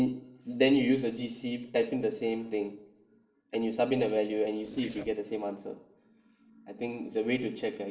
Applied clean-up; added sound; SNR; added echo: neural separator model SepFormer DNS4.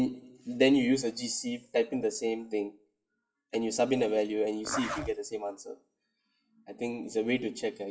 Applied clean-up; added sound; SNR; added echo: classical method WPE with log-MMSE.